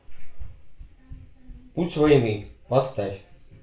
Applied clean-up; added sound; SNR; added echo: none; none; none; reverberation time 0.3 s.